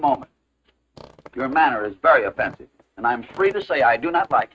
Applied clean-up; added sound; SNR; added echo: neural mask model RNNoise.